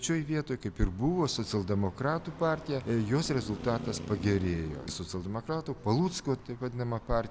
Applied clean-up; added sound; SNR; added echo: none; Traffic noise, roadway noise; 15 dB; none.